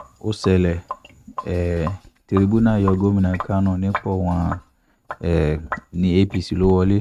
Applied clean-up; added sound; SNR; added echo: neural mask model RNNoise.